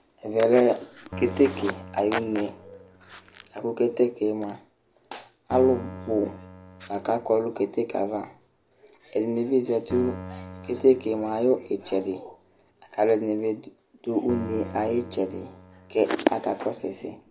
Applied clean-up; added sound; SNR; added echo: none; Keyboard (musical); 17 dB; none.